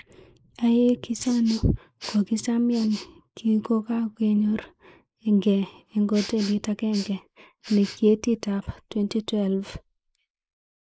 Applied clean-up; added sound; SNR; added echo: neural mask model Resemble Enhance denoiser.